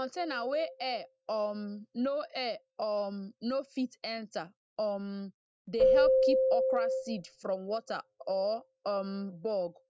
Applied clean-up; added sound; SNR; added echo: neural mask model DeepFilterNet 3.